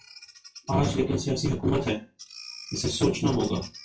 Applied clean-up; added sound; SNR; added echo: classical method WPE with log-MMSE.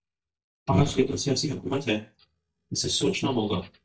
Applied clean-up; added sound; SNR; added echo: neural mask model DeepFilterNet 3.